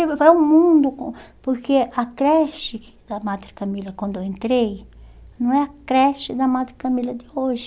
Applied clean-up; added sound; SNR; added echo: none; none; none; none.